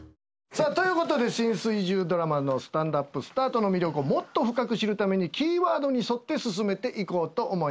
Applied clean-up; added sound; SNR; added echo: none; none; none; none.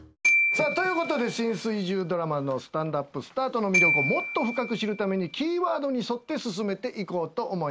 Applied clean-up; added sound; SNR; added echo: none; Glockenspiel; 2 dB; none.